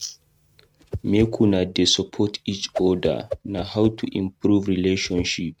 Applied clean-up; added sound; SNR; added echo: neural mask model RNNoise.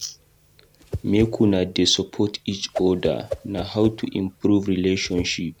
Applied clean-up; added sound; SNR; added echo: none; Whoosh, swoosh, swish; 14 dB; none.